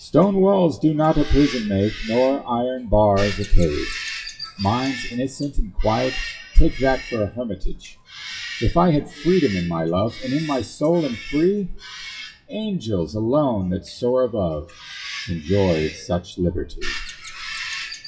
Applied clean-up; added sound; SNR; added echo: classical method WPE with log-MMSE.